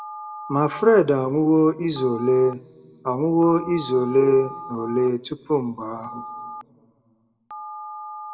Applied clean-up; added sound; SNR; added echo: none; Telephone; 16 dB; reverberation time 1.1 s.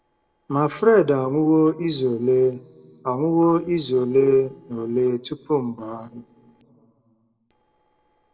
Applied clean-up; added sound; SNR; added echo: neural separator model SepFormer DNS4.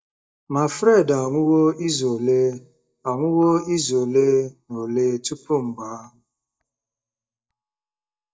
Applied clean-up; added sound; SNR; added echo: neural mask model DeepFilterNet 3.